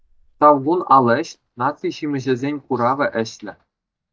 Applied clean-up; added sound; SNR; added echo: neural mask model DeepFilterNet 3.